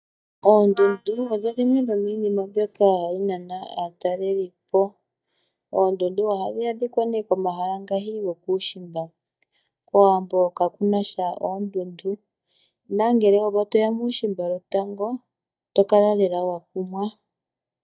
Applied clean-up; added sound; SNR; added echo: neural mask model DeepFilterNet 3.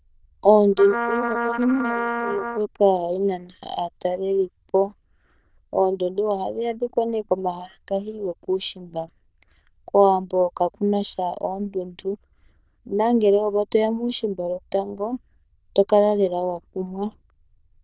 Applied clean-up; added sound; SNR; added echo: neural diffusion model UNIVERSE++.